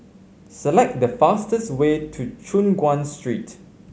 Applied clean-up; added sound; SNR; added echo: none; none; none; none.